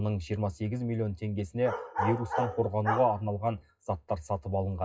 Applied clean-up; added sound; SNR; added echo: classical method WPE with log-MMSE.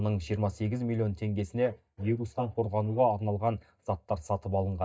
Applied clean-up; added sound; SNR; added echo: neural mask model DeepFilterNet 3.